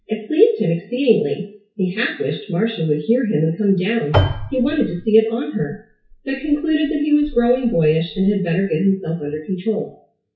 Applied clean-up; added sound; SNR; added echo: classical method WPE with log-MMSE.